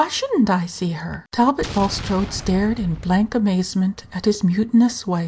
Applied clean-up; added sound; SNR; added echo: none; Explosion; 13 dB; none.